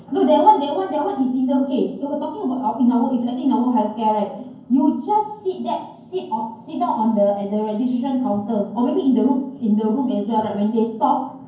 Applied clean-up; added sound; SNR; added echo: none; none; none; reverberation time 0.9 s.